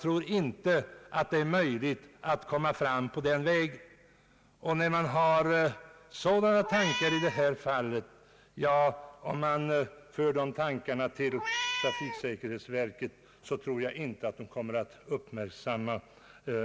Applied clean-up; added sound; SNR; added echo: none; Meow; 4 dB; none.